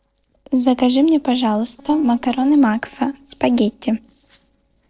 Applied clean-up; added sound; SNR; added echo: neural separator model SepFormer DNS4.